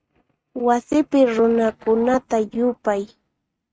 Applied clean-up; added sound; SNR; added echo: neural mask model RNNoise.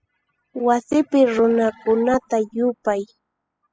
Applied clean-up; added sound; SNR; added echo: classical method spectral subtraction.